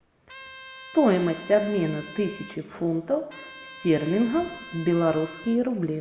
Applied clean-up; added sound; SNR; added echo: none; Trumpet; 18 dB; reverberation time 1.3 s.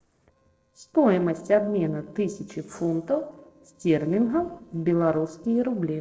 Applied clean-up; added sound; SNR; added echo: neural separator model SepFormer DNS4.